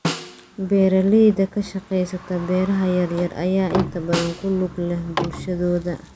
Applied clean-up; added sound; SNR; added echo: none; Sliding door + Snare drum; 10 dB; none.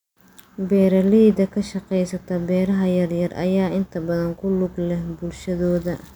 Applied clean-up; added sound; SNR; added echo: none; none; none; none.